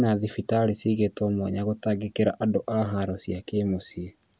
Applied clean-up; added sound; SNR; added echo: none; none; none; none.